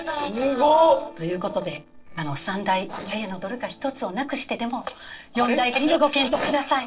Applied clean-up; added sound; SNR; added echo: neural separator model SepFormer DNS4.